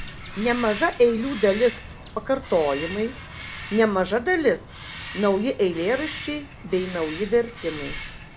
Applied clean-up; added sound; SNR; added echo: none; Bird vocalization, bird call, bird song; 12 dB; none.